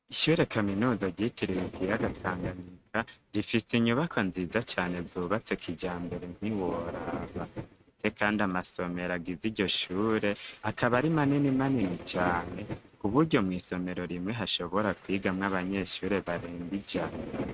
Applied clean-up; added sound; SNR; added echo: neural mask model RNNoise.